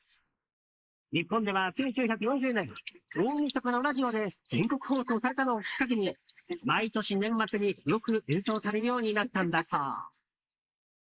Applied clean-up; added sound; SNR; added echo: neural mask model Resemble Enhance denoiser.